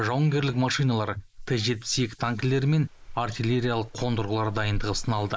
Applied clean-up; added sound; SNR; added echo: neural mask model Resemble Enhance denoiser.